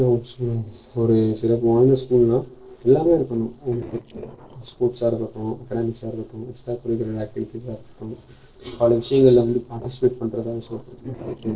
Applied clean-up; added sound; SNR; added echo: neural separator model SepFormer DNS4.